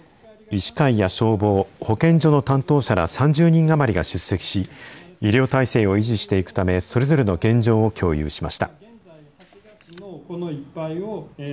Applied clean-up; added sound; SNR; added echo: none; none; none; none.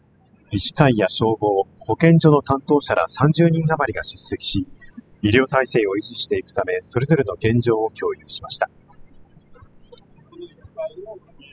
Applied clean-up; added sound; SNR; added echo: classical method spectral subtraction.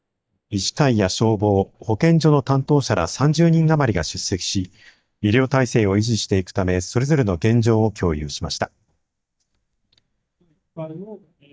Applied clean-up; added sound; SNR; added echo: neural mask model DeepFilterNet 3.